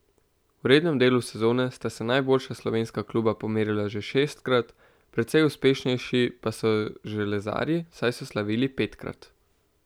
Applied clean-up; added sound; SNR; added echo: none; none; none; none.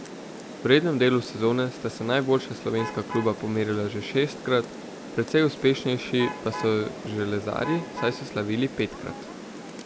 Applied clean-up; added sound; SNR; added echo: none; Rain + Alarm / Truck; 11 dB; none.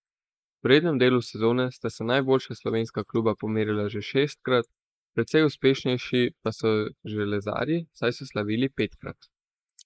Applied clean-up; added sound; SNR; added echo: neural mask model Resemble Enhance denoiser.